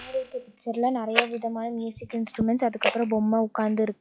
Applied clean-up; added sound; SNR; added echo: classical method log-MMSE.